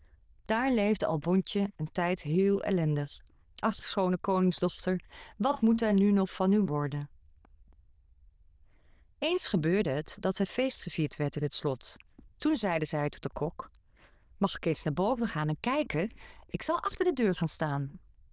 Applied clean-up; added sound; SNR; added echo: neural diffusion model UNIVERSE++.